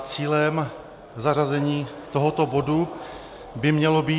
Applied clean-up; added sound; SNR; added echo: none; none; none; none.